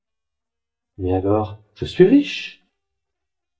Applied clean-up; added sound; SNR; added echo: neural mask model DeepFilterNet 3.